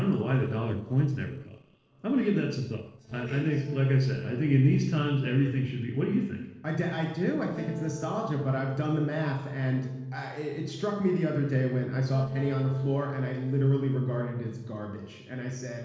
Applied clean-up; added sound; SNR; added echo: neural separator model SepFormer DNS4.